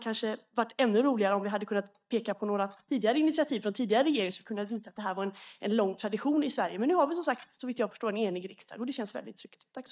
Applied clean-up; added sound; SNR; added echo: neural mask model DeepFilterNet 3.